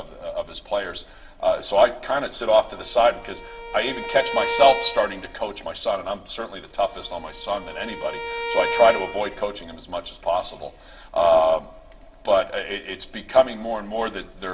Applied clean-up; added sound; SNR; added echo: none; Bowed string instrument; 9 dB; reverberation time 1.5 s.